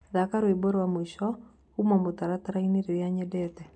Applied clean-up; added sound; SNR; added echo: none; none; none; none.